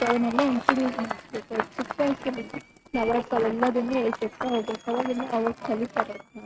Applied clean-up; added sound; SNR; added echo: neural mask model RNNoise.